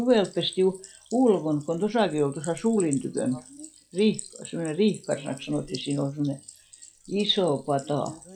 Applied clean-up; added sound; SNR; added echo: classical method log-MMSE.